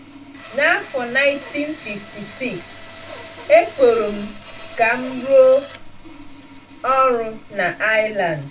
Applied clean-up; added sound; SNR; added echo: none; Sawing; 16 dB; reverberation time 0.2 s.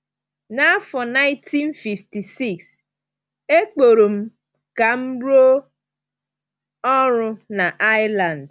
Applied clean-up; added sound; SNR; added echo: none; none; none; none.